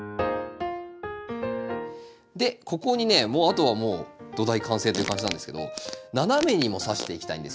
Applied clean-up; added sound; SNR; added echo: none; Fart; 11 dB; none.